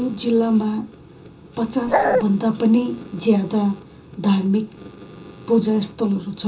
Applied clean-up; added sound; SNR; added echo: none; Bark; -3 dB; reverberation time 0.2 s.